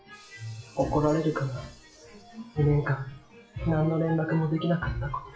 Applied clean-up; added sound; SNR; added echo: classical method WPE with log-MMSE.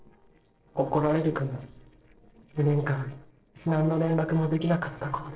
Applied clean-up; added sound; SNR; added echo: neural separator model SepFormer DNS4.